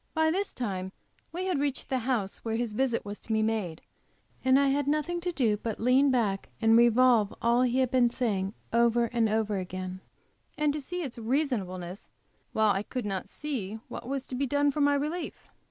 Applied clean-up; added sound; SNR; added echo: none; none; none; none.